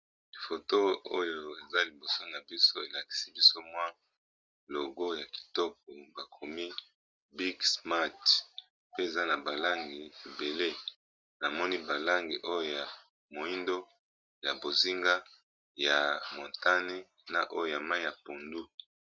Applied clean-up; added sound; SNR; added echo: none; none; none; none.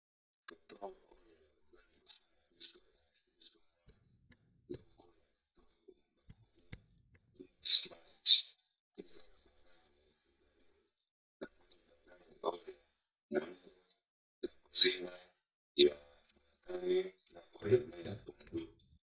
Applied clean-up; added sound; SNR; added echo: neural mask model DeepFilterNet 3.